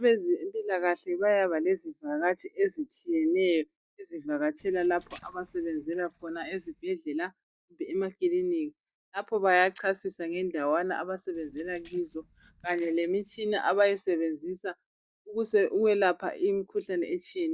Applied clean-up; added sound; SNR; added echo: neural mask model DeepFilterNet 3.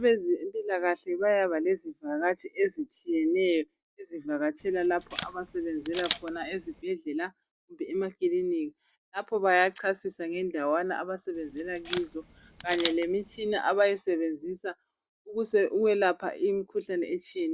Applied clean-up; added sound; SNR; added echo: none; Camera; 11 dB; none.